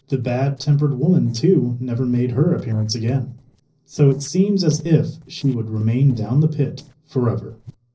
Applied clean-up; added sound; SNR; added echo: neural separator model SepFormer DNS4.